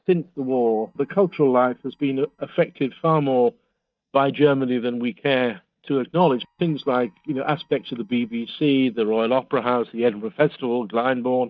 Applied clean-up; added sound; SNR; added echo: neural mask model DeepFilterNet 3.